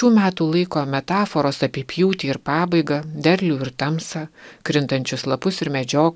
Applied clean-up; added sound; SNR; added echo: none; none; none; none.